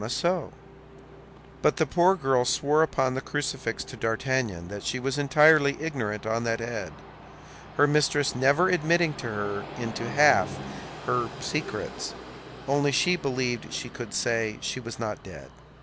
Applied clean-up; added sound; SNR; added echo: none; Train; 15 dB; none.